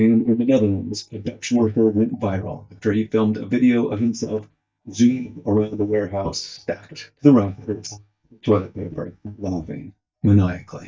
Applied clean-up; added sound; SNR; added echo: neural mask model DeepFilterNet 3.